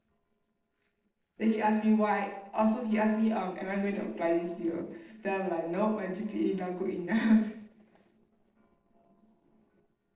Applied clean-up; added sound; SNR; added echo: neural separator model SepFormer DNS4.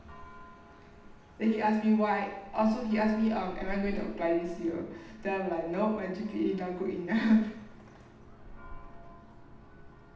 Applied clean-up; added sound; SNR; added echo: none; Church bell; 15 dB; reverberation time 0.8 s.